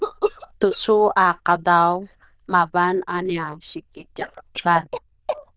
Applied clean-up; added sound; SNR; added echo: neural diffusion model UNIVERSE++.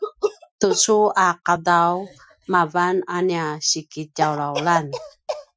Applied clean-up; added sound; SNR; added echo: classical method Wiener filter.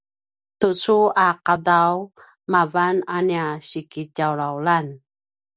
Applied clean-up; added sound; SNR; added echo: none; none; none; none.